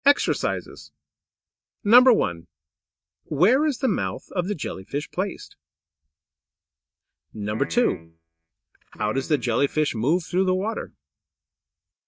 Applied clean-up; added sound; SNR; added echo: neural mask model DeepFilterNet 3.